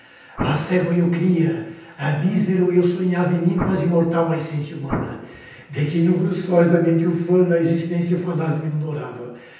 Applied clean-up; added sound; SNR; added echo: none; Explosion; 10 dB; reverberation time 0.9 s.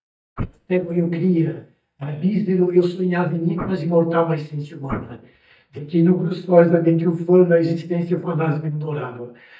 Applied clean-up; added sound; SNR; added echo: neural mask model DeepFilterNet 3.